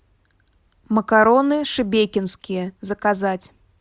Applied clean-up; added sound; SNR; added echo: none; none; none; none.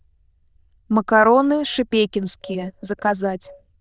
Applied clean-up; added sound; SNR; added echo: neural diffusion model UNIVERSE++.